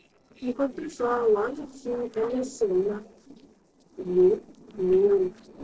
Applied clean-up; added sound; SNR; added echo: neural separator model SepFormer DNS4.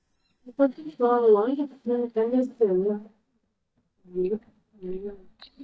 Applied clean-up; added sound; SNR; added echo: neural mask model DeepFilterNet 3.